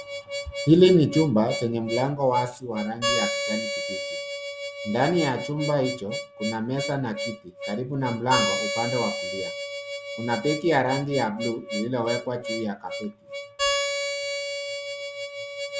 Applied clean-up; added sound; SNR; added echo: none; Harmonica; 5 dB; none.